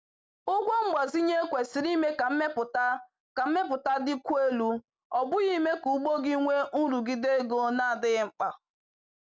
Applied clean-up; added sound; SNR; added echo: none; none; none; none.